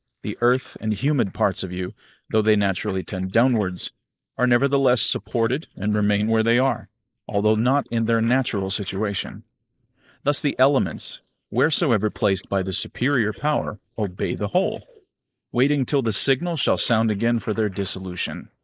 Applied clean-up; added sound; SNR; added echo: neural mask model Resemble Enhance denoiser.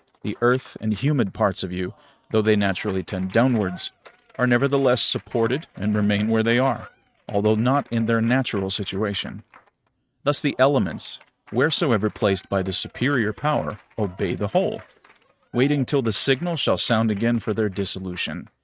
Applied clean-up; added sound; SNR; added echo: neural mask model RNNoise.